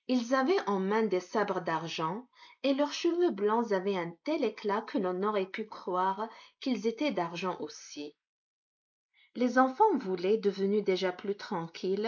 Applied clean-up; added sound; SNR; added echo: neural mask model Resemble Enhance denoiser.